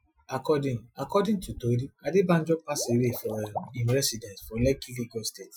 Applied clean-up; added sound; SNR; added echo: classical method Wiener filter.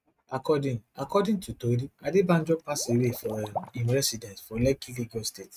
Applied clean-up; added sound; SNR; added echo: neural mask model RNNoise.